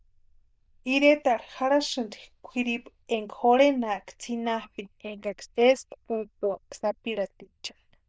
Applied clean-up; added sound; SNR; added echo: neural diffusion model UNIVERSE++.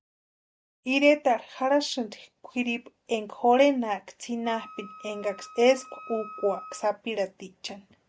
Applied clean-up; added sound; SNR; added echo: none; Wind instrument, woodwind instrument; 18 dB; none.